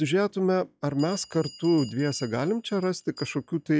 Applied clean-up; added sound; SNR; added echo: classical method log-MMSE.